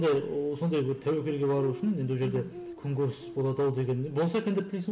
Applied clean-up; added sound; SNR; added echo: none; Bird; 18 dB; none.